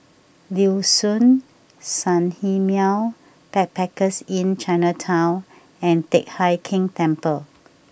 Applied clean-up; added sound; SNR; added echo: none; none; none; none.